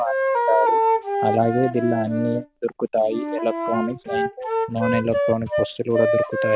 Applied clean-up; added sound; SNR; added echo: none; Wind instrument, woodwind instrument; 0 dB; none.